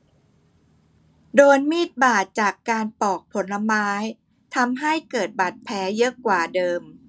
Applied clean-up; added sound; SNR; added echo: none; none; none; none.